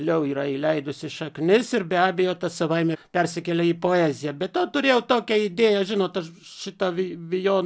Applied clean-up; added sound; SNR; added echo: none; none; none; none.